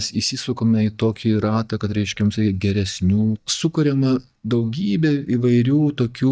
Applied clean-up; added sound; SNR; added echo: neural mask model DeepFilterNet 3.